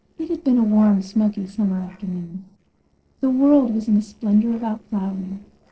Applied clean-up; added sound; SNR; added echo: neural separator model SepFormer DNS4.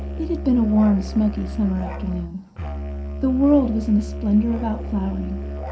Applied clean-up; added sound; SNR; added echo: none; Musical instrument; 7 dB; reverberation time 0.3 s.